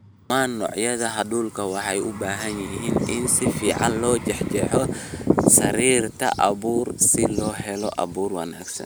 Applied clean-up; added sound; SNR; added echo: none; Vehicle; 17 dB; none.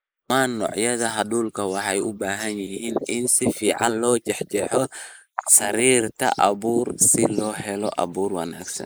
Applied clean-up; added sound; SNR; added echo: neural mask model Resemble Enhance denoiser.